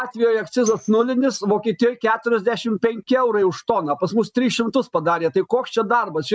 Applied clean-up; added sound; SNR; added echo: neural mask model RNNoise.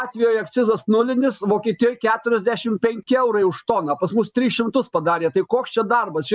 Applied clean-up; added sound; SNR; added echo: none; none; none; none.